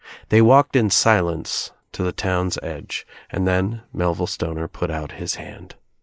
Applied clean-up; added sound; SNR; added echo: neural mask model Resemble Enhance denoiser.